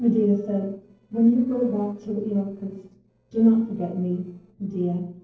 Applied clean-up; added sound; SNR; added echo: neural separator model SepFormer DNS4.